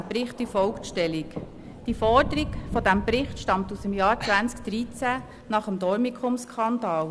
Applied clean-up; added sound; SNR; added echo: none; Thunder + Breathing; 11 dB; none.